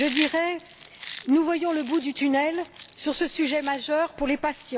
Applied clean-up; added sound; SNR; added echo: none; Chewing, mastication; 15 dB; none.